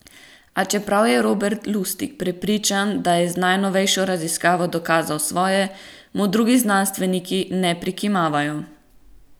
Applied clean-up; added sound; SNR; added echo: none; none; none; none.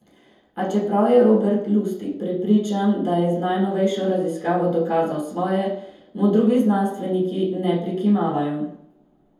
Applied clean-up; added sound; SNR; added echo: none; none; none; reverberation time 0.7 s.